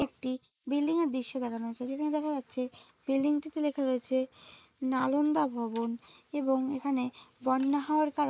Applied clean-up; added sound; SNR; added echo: neural mask model Resemble Enhance denoiser.